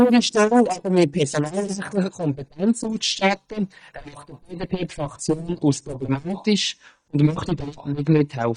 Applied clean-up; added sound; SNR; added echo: neural mask model DeepFilterNet 3.